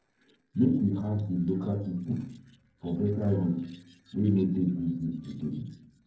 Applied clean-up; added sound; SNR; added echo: neural separator model SepFormer DNS4.